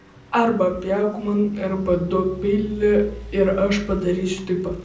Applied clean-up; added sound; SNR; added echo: none; Idling / Truck; 18 dB; reverberation time 0.6 s.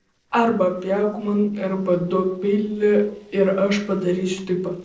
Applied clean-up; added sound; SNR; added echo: neural separator model SepFormer DNS4.